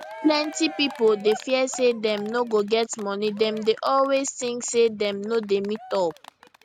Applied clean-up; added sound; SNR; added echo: none; Cheering; 18 dB; none.